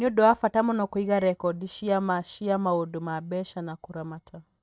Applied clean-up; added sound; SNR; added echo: neural mask model DeepFilterNet 3.